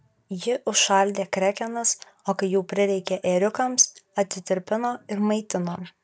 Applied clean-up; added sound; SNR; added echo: none; none; none; none.